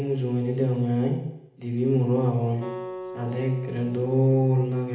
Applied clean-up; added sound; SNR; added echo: none; Acoustic guitar; 16 dB; reverberation time 0.8 s.